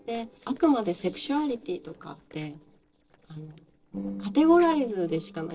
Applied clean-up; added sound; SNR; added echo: neural separator model SepFormer DNS4.